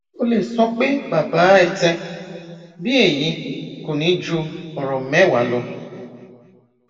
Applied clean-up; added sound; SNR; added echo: none; none; none; reverberation time 1.9 s.